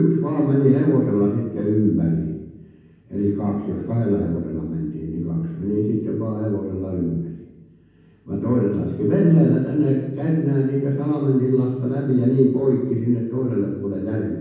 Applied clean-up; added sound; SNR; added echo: none; none; none; reverberation time 1.1 s.